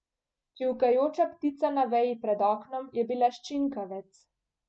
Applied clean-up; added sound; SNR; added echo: none; none; none; none.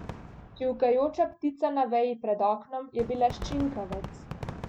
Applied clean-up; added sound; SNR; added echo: none; Fireworks; 13 dB; none.